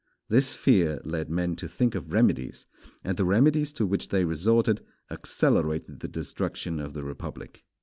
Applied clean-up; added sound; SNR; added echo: none; none; none; none.